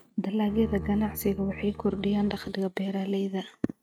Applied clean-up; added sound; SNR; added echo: neural mask model RNNoise.